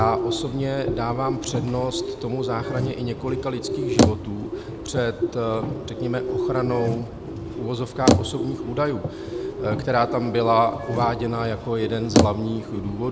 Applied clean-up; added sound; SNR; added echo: none; Bicycle + Bird; 1 dB; none.